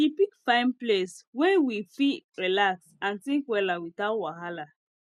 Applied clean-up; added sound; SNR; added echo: none; none; none; none.